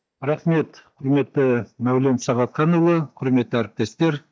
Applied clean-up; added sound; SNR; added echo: neural mask model DeepFilterNet 3.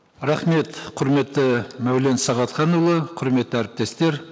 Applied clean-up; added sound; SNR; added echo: none; none; none; none.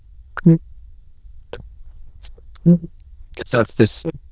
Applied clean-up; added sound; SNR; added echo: neural diffusion model UNIVERSE++.